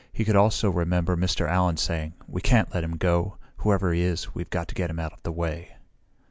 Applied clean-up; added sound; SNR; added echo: none; none; none; none.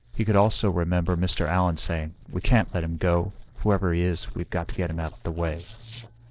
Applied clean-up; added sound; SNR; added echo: neural separator model SepFormer DNS4.